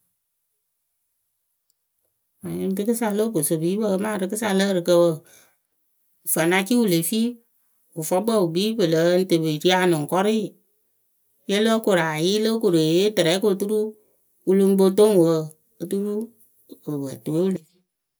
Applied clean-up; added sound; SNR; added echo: none; none; none; none.